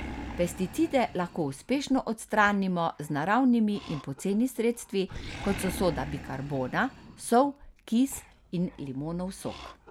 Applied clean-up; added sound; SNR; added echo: none; Animal; 15 dB; none.